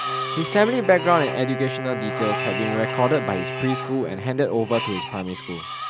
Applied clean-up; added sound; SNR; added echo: none; Wind instrument, woodwind instrument + Screech; 5 dB; none.